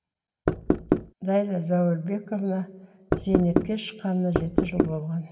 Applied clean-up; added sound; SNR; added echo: none; Knock; -3 dB; reverberation time 0.9 s.